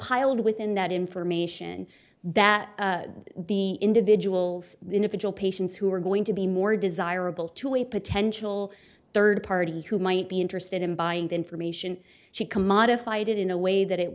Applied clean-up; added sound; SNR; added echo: none; none; none; none.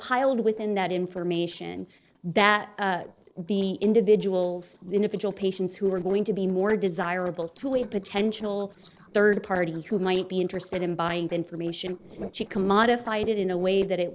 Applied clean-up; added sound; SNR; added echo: neural separator model SepFormer DNS4.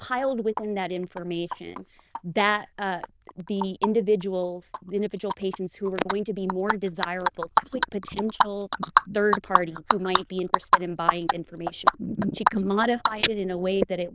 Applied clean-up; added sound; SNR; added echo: neural diffusion model UNIVERSE++.